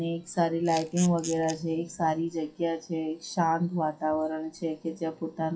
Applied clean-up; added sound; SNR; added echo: classical method WPE with log-MMSE.